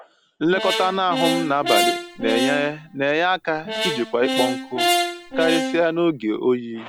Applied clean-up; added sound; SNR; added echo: none; Brass instrument; 2 dB; none.